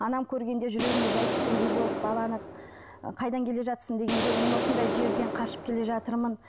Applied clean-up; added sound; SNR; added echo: none; Explosion; 0 dB; none.